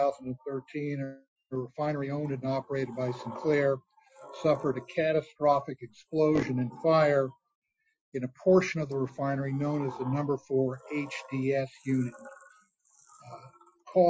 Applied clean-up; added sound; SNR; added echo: classical method Wiener filter.